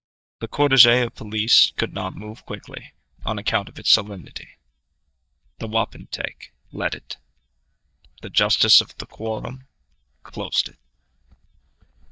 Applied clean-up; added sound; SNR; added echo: neural mask model DeepFilterNet 3.